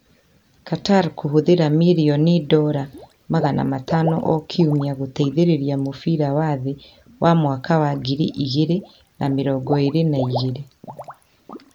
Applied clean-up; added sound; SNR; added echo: none; Water / Liquid; 16 dB; none.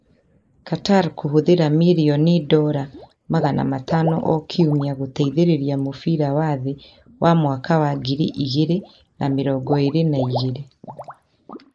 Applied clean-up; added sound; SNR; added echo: neural mask model Resemble Enhance denoiser.